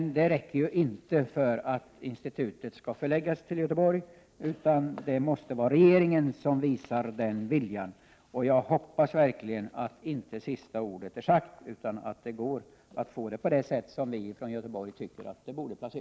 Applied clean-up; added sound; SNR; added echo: none; none; none; none.